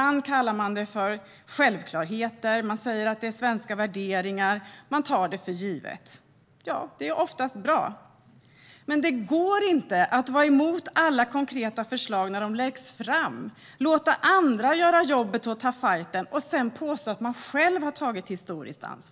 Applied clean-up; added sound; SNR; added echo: none; none; none; none.